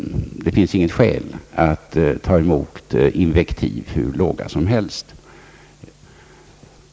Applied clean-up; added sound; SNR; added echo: none; none; none; none.